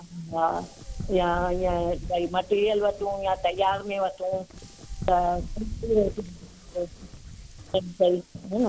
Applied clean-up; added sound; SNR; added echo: none; Wind; 11 dB; none.